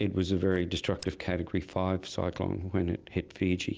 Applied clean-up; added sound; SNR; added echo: neural separator model SepFormer DNS4.